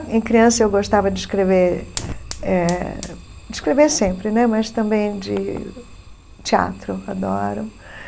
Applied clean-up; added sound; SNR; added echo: none; Fire; 18 dB; none.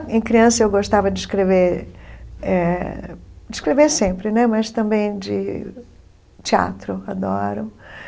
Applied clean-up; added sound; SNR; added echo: none; none; none; none.